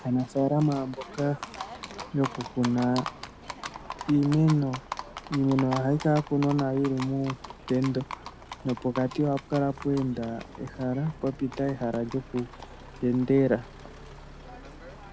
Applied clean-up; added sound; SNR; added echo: none; Livestock, farm animals, working animals; 13 dB; none.